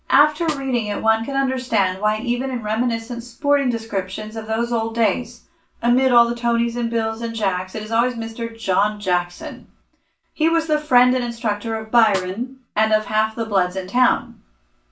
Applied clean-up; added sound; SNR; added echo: none; Snare drum; 16 dB; reverberation time 0.3 s.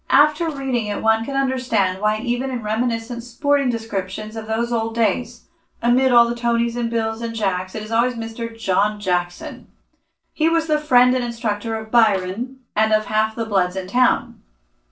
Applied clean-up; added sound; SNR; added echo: neural separator model SepFormer DNS4.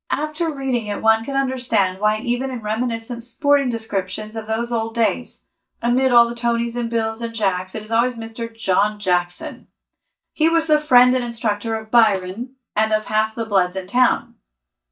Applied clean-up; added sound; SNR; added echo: neural mask model DeepFilterNet 3.